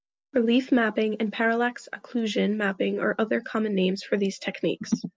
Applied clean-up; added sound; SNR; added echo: none; none; none; none.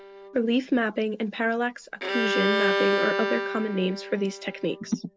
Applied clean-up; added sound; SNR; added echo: none; Bowed string instrument; 3 dB; none.